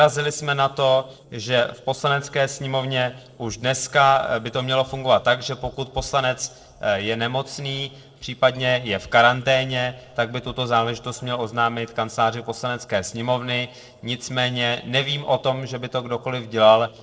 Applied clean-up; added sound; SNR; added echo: neural separator model SepFormer DNS4.